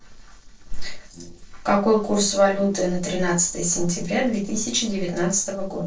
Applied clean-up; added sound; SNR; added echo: neural separator model SepFormer DNS4.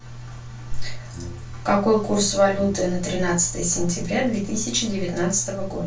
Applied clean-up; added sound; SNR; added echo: none; Brass instrument; 17 dB; reverberation time 0.2 s.